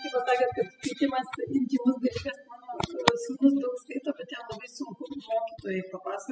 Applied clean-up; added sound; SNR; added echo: classical method spectral subtraction.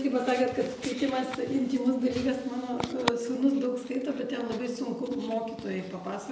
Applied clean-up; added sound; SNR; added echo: none; none; none; none.